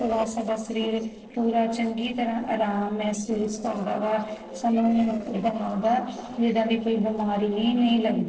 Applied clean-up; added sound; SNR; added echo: neural separator model SepFormer DNS4.